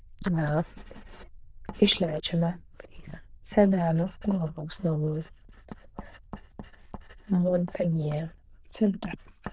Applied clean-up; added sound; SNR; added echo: neural diffusion model UNIVERSE++.